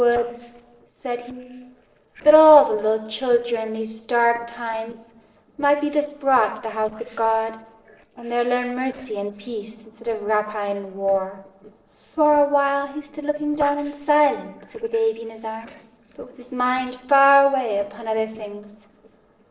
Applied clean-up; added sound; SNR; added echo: neural separator model SepFormer DNS4.